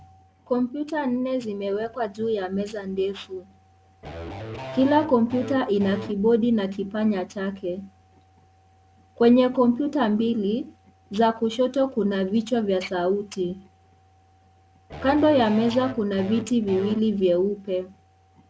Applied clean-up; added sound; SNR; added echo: none; Electric guitar / Bass guitar; 11 dB; none.